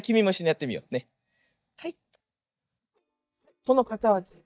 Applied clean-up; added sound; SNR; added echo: neural mask model DeepFilterNet 3.